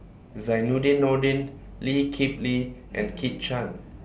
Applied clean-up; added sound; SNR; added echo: none; none; none; none.